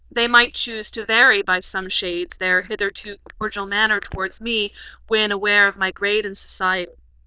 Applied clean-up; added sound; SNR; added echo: neural diffusion model UNIVERSE++.